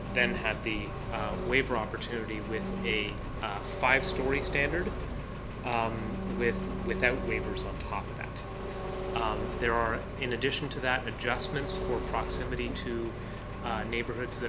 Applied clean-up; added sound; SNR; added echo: none; Engine; 2 dB; none.